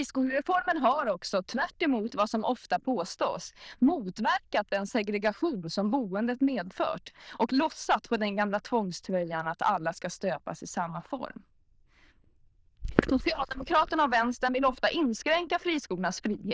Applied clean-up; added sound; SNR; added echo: neural diffusion model UNIVERSE++.